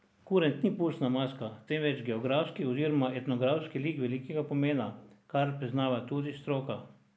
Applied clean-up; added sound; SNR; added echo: none; none; none; none.